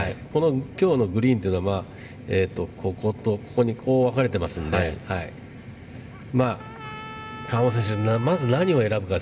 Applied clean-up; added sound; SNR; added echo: none; Trumpet; 17 dB; reverberation time 1.6 s.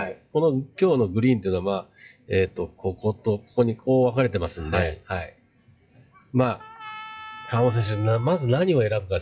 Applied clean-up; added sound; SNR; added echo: classical method WPE with log-MMSE.